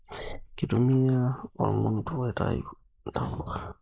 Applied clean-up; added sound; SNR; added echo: neural mask model Resemble Enhance denoiser.